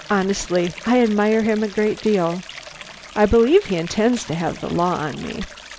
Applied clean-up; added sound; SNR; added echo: none; Stream; 18 dB; none.